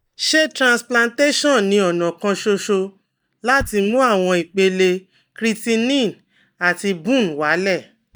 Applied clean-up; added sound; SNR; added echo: neural mask model DeepFilterNet 3.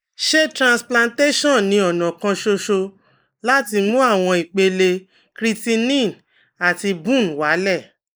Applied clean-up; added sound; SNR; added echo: neural mask model Resemble Enhance denoiser.